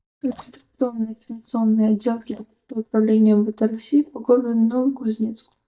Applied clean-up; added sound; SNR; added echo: neural mask model DeepFilterNet 3.